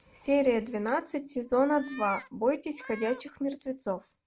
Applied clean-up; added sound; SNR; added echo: none; Meow; 20 dB; none.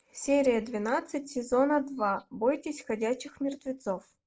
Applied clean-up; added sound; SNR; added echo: neural mask model Resemble Enhance denoiser.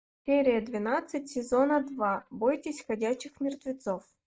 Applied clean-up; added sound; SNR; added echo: neural mask model DeepFilterNet 3.